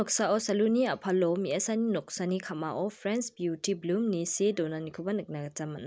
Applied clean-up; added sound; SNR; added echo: none; none; none; none.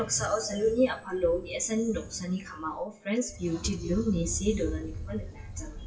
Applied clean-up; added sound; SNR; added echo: classical method WPE with log-MMSE.